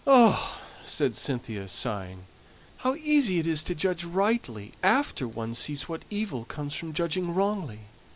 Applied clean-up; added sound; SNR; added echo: none; none; none; none.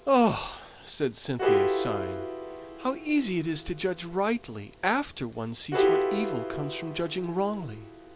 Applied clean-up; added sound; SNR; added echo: none; Piano; 2 dB; none.